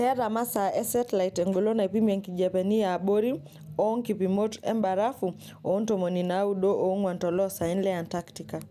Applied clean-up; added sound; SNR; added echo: none; none; none; none.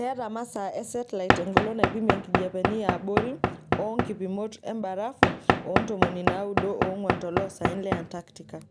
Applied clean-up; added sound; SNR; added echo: none; Knock / Wood; -4 dB; none.